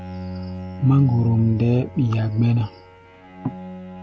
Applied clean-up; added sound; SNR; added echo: none; Bowed string instrument; 13 dB; none.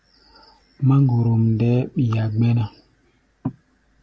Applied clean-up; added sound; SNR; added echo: none; none; none; none.